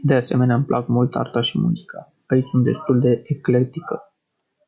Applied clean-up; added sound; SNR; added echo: none; none; none; none.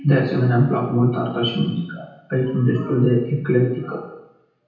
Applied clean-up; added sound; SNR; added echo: none; none; none; reverberation time 0.9 s.